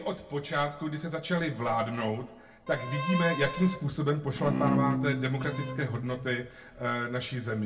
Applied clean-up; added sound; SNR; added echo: none; Bowed string instrument; 2 dB; reverberation time 0.2 s.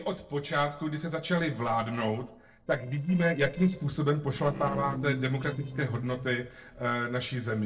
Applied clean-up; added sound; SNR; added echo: neural separator model SepFormer DNS4.